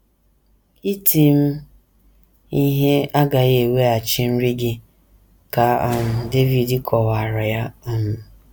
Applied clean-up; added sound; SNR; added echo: none; Whoosh, swoosh, swish; 18 dB; none.